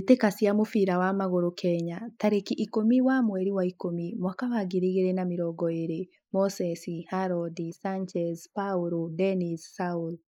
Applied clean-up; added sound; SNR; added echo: neural mask model Resemble Enhance denoiser.